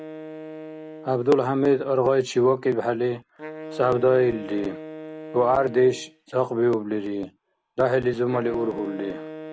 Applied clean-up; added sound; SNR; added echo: none; Wind instrument, woodwind instrument; 16 dB; none.